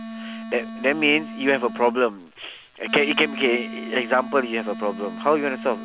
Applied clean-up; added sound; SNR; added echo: none; Wind instrument, woodwind instrument; 11 dB; none.